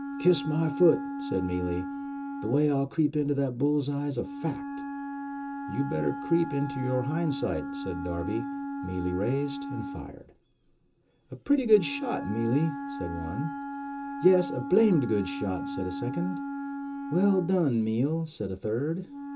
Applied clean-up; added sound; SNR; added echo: none; Wind instrument, woodwind instrument; 8 dB; reverberation time 0.2 s.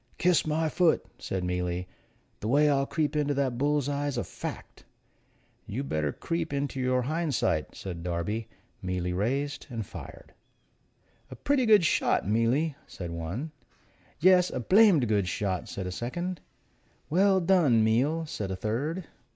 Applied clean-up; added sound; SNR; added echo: none; none; none; none.